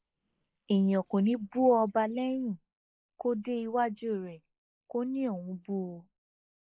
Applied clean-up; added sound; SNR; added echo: neural mask model Resemble Enhance denoiser.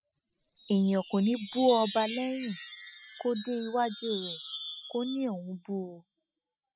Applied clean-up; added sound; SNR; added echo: classical method spectral subtraction.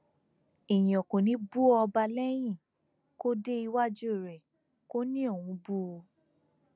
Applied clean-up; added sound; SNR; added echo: none; none; none; none.